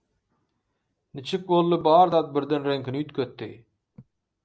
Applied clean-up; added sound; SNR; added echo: none; none; none; none.